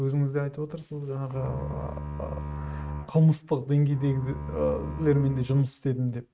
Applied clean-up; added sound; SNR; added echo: neural mask model RNNoise.